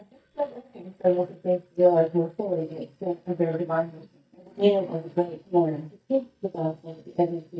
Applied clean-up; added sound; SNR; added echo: neural mask model DeepFilterNet 3.